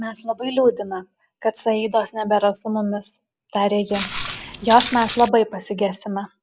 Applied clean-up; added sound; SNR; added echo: none; Walk, footsteps; 5 dB; none.